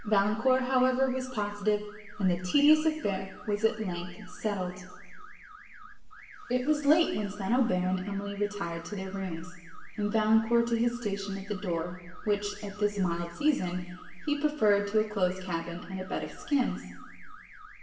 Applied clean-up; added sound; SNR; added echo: none; Alarm / Car; 20 dB; reverberation time 1.1 s.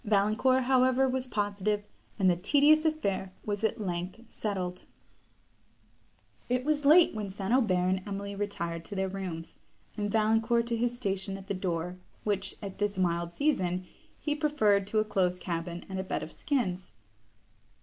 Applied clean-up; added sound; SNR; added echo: none; none; none; none.